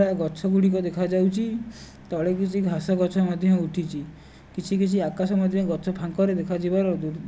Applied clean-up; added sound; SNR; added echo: none; none; none; none.